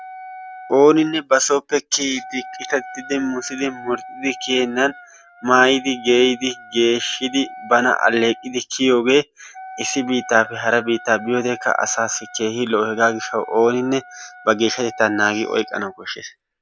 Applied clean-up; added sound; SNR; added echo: none; Wind instrument, woodwind instrument; 18 dB; none.